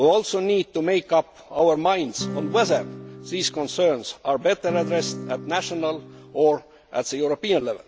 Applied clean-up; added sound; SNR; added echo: none; Acoustic guitar / Strum; 11 dB; none.